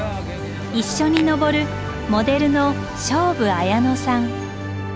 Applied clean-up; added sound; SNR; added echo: none; Tap / Glass; 14 dB; none.